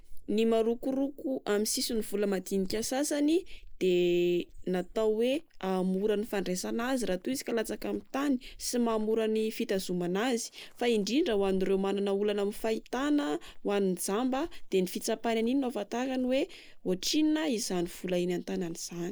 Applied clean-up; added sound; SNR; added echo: neural mask model Resemble Enhance denoiser.